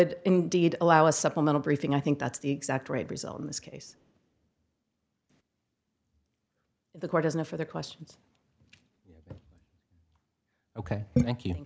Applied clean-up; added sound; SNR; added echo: none; none; none; none.